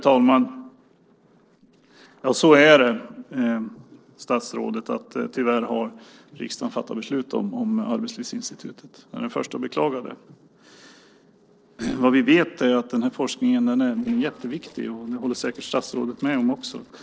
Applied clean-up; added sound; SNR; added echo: neural separator model SepFormer DNS4.